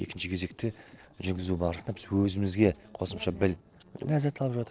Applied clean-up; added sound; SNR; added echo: neural separator model SepFormer DNS4.